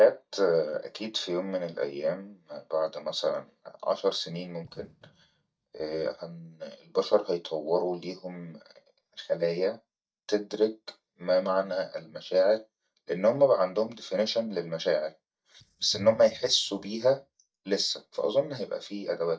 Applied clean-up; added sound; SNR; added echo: neural mask model DeepFilterNet 3.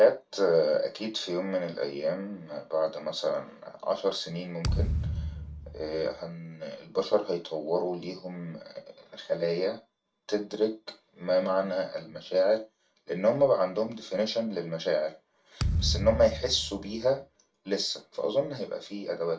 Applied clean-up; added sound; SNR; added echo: none; Thump, thud; 4 dB; reverberation time 0.3 s.